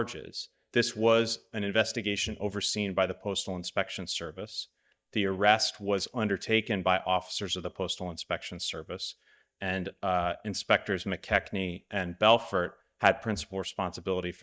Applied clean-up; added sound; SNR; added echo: neural mask model DeepFilterNet 3.